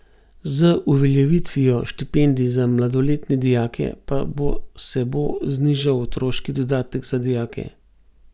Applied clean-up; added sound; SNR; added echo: none; none; none; none.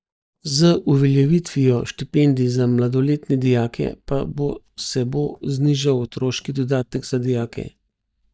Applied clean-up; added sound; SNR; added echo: neural mask model DeepFilterNet 3.